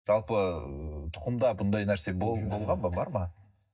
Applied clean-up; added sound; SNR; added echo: neural mask model DeepFilterNet 3.